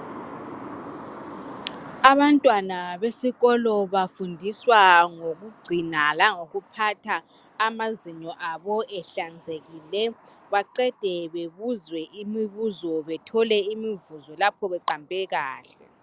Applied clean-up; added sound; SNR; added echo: none; none; none; none.